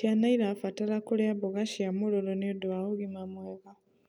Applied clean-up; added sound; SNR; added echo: none; none; none; none.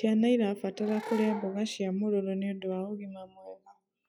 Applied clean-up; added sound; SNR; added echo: classical method log-MMSE.